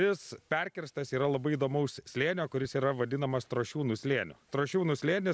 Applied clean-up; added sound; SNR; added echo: none; none; none; none.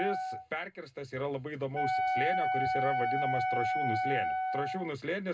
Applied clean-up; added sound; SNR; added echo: none; Wind instrument, woodwind instrument; -4 dB; reverberation time 0.2 s.